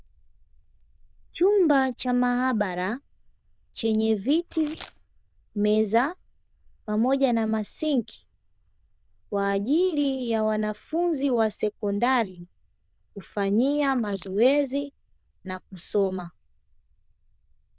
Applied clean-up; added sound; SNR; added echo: neural diffusion model UNIVERSE++.